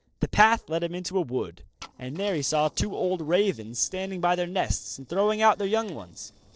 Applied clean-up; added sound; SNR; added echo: neural separator model SepFormer DNS4.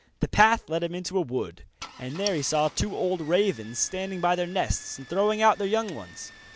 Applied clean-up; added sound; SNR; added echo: none; Engine starting / Car; 20 dB; none.